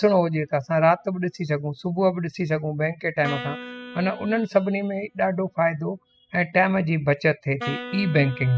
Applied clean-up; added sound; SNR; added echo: classical method spectral subtraction.